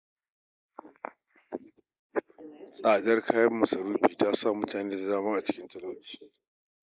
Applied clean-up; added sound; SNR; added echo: neural mask model Resemble Enhance denoiser.